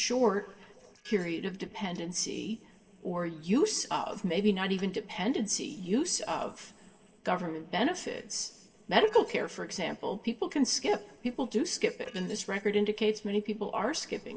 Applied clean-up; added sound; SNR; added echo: neural separator model SepFormer DNS4.